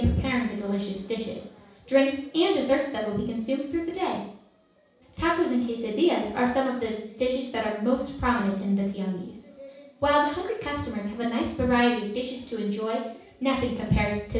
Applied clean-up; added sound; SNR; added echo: none; none; none; reverberation time 0.7 s.